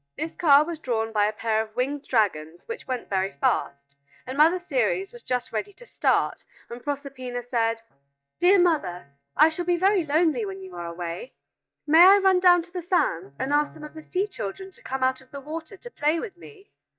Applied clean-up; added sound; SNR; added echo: neural mask model DeepFilterNet 3.